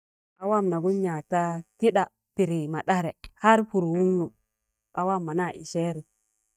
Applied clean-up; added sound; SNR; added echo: neural mask model DeepFilterNet 3.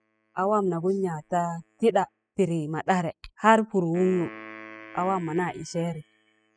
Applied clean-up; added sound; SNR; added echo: classical method spectral subtraction.